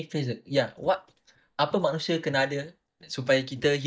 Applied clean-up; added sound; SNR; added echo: neural mask model DeepFilterNet 3.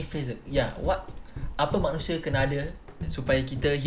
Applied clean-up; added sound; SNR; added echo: none; Run; 6 dB; none.